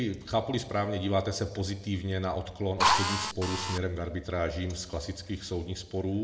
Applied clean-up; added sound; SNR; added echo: none; Drill; -3 dB; reverberation time 0.7 s.